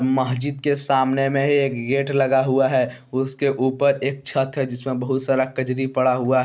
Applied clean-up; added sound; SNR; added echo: none; none; none; none.